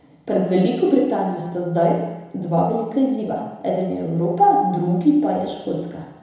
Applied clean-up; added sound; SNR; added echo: none; none; none; reverberation time 1.0 s.